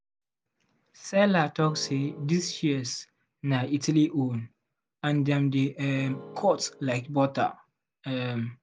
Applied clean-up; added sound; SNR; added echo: none; Keyboard (musical); 18 dB; none.